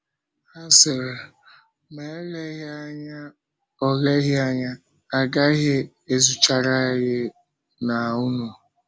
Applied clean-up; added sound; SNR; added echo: none; none; none; none.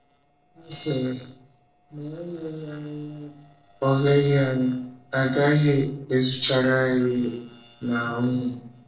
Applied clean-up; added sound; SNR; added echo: neural separator model SepFormer DNS4.